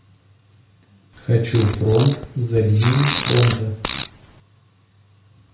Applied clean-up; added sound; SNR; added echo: none; Fart; 8 dB; reverberation time 0.5 s.